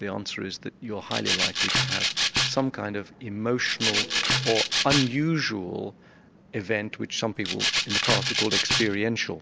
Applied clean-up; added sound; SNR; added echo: none; Rattle (instrument); -3 dB; none.